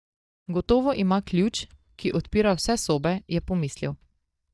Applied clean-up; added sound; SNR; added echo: neural mask model DeepFilterNet 3.